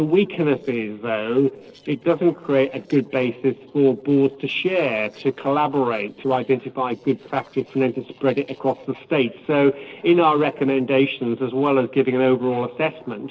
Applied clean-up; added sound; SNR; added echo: neural separator model SepFormer DNS4.